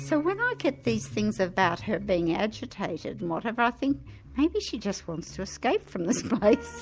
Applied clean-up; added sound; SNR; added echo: none; none; none; none.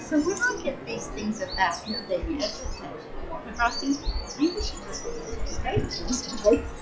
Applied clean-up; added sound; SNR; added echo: classical method log-MMSE.